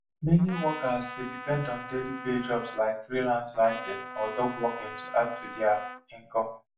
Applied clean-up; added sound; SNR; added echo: none; Trumpet; 12 dB; reverberation time 0.4 s.